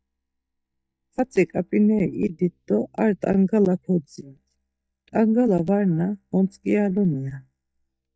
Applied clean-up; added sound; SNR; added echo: neural mask model DeepFilterNet 3.